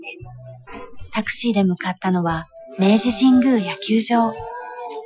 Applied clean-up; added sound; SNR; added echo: classical method Wiener filter.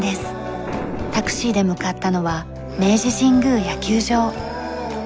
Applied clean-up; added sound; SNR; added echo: none; Boom; 16 dB; none.